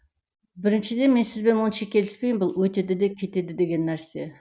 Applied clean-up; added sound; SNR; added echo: none; none; none; none.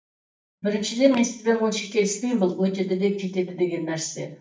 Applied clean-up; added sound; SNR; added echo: neural mask model DeepFilterNet 3.